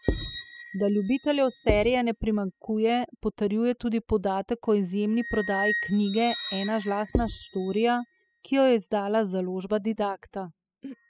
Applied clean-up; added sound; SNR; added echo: classical method spectral subtraction.